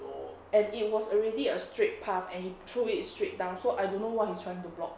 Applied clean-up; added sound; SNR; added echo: none; none; none; none.